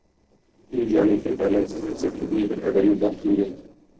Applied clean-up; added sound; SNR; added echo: neural separator model SepFormer DNS4.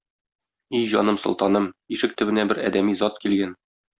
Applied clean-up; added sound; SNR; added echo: none; none; none; none.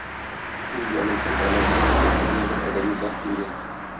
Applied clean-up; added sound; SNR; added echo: none; Car passing by; -5 dB; reverberation time 0.3 s.